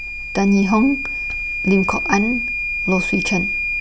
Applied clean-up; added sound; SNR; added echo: none; Microwave oven / Alarm; 4 dB; none.